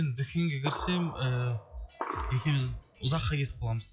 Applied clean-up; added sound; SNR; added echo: classical method log-MMSE.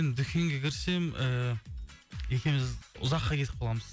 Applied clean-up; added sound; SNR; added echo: none; none; none; none.